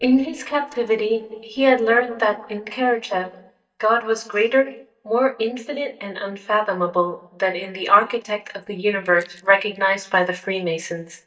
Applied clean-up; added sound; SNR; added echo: neural mask model DeepFilterNet 3.